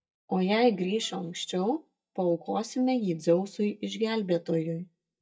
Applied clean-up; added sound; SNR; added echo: neural mask model DeepFilterNet 3.